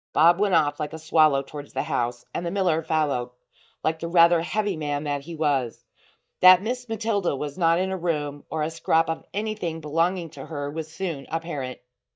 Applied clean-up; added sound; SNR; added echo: neural mask model DeepFilterNet 3.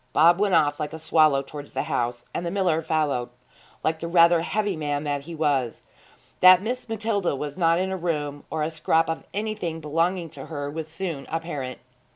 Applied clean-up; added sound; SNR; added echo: none; none; none; none.